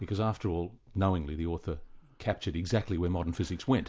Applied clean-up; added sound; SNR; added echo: none; none; none; none.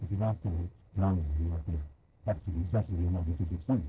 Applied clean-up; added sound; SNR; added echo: neural separator model SepFormer DNS4.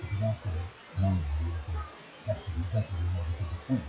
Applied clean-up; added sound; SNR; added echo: classical method WPE with log-MMSE.